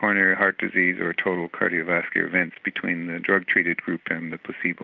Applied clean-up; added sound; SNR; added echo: none; none; none; none.